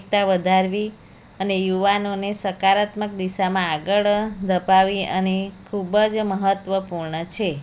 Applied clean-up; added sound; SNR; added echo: none; none; none; none.